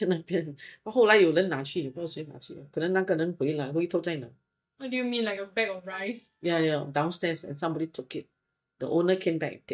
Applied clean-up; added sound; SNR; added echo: neural mask model DeepFilterNet 3.